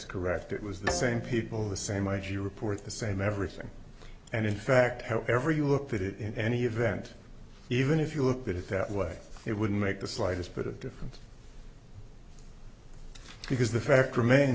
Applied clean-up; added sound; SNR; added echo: none; Bowed string instrument; 11 dB; none.